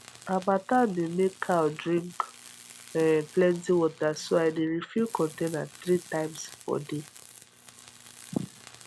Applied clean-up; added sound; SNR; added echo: none; Tools; 19 dB; none.